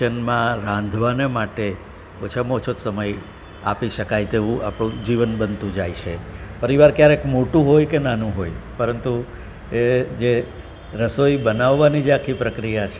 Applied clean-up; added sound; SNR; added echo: none; none; none; none.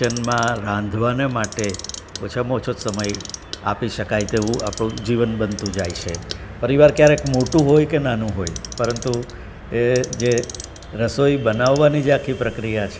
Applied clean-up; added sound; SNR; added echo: none; Clock; 17 dB; none.